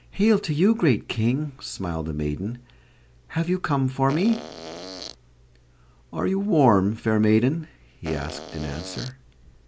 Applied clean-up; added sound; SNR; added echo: none; Fart; 12 dB; none.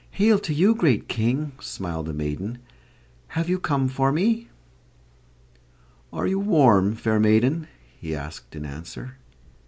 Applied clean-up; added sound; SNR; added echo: none; none; none; none.